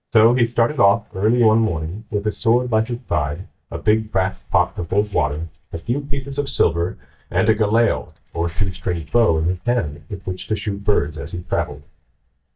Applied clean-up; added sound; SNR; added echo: neural mask model DeepFilterNet 3.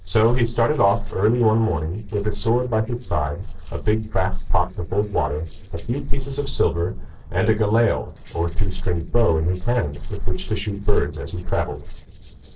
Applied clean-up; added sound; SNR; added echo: neural separator model SepFormer DNS4.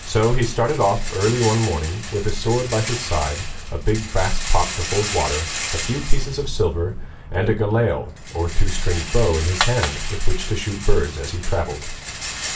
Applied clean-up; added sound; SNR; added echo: none; Rattle; 10 dB; reverberation time 0.3 s.